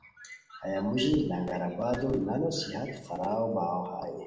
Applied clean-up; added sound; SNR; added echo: none; none; none; reverberation time 0.8 s.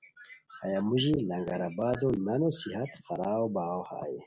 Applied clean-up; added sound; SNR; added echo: none; none; none; none.